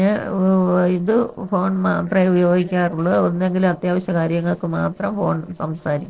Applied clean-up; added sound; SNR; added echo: neural separator model SepFormer DNS4.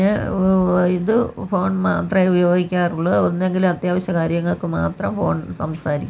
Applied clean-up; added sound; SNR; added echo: none; none; none; none.